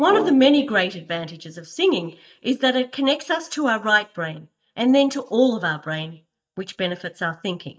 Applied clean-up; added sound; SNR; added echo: neural mask model DeepFilterNet 3.